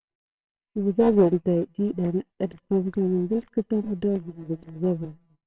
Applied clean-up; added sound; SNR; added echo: neural separator model SepFormer WHAMR!.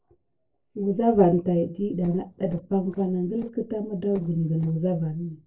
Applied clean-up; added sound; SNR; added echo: neural separator model SepFormer DNS4.